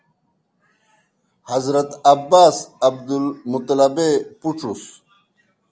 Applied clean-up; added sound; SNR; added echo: none; none; none; none.